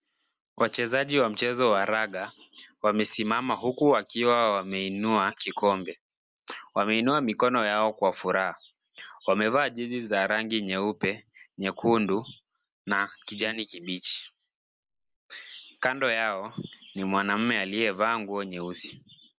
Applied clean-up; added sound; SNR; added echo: neural mask model Resemble Enhance denoiser.